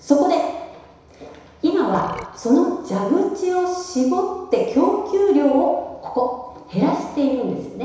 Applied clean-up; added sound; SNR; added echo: none; Burping, eructation; 16 dB; reverberation time 1.0 s.